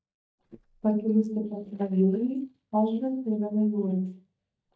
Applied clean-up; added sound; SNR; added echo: neural mask model DeepFilterNet 3.